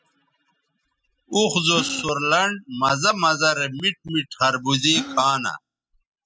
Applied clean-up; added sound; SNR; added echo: classical method spectral subtraction.